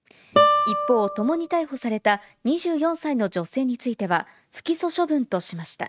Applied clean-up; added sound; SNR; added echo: neural mask model RNNoise.